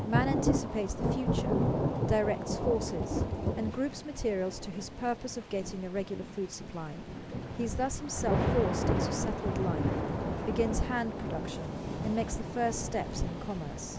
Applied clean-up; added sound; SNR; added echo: none; Thunder / Rain; -1 dB; none.